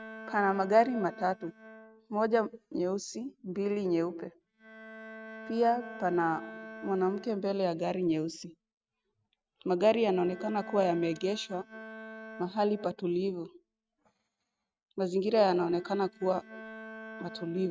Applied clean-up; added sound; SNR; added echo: neural mask model RNNoise.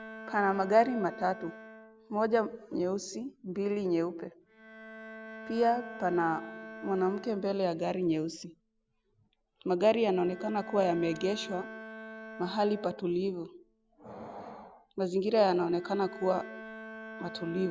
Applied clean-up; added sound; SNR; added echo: none; Bowed string instrument; 16 dB; none.